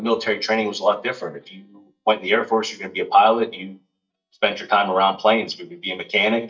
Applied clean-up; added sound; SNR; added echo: neural mask model DeepFilterNet 3.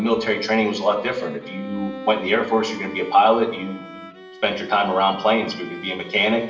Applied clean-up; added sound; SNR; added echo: none; Bowed string instrument; 17 dB; reverberation time 0.7 s.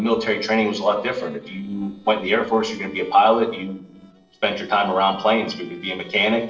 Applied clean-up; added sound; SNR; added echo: neural separator model SepFormer DNS4.